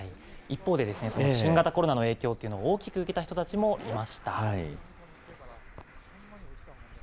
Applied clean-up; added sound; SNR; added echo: none; Traffic noise, roadway noise + Zipper (clothing); 16 dB; none.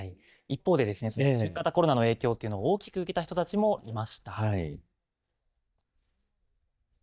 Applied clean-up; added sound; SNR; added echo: neural mask model DeepFilterNet 3.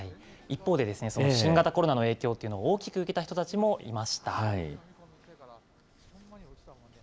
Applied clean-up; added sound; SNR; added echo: none; none; none; none.